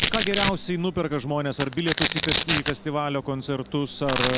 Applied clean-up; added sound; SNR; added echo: none; Domestic sounds, home sounds; 2 dB; none.